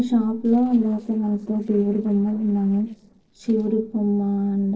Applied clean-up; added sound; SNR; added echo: neural separator model SepFormer DNS4.